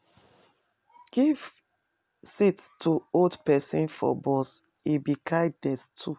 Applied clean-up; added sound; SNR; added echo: none; none; none; none.